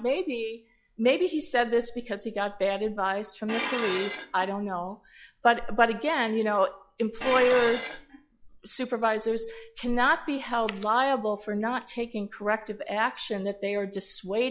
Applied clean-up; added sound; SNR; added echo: classical method log-MMSE.